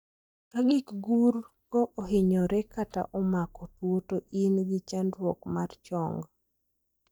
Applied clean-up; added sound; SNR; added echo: neural mask model DeepFilterNet 3.